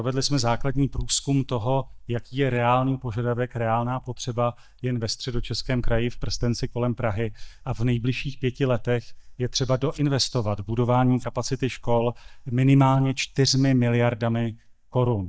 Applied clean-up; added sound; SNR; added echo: neural mask model DeepFilterNet 3.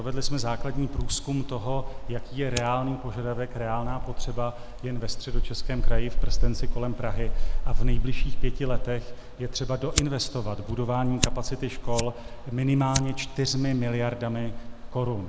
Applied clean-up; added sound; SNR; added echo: none; Fire; -5 dB; none.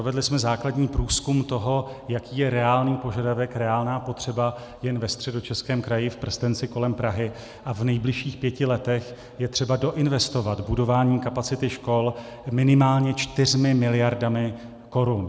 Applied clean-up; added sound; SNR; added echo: none; none; none; none.